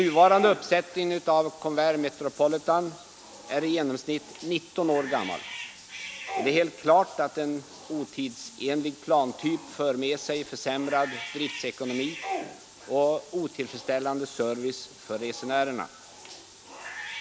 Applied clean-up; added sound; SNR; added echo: none; Bathtub (filling or washing) / Cat; 14 dB; none.